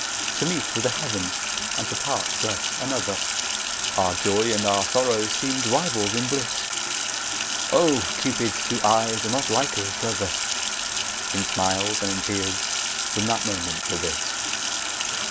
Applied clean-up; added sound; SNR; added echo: none; Sink (filling or washing); -1 dB; none.